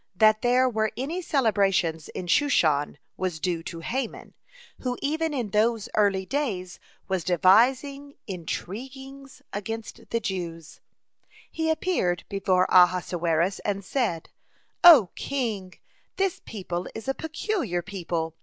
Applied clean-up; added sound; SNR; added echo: none; none; none; none.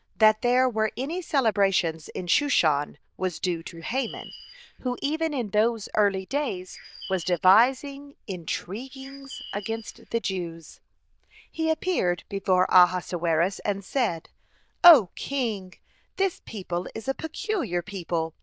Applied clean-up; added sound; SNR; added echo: neural diffusion model UNIVERSE++.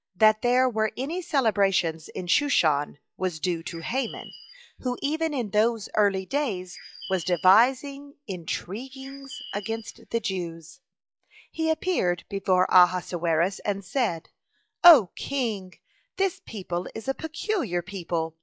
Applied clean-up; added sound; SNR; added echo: classical method log-MMSE.